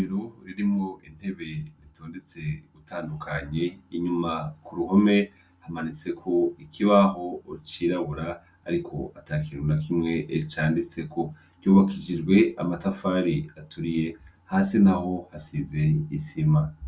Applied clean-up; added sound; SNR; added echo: none; none; none; none.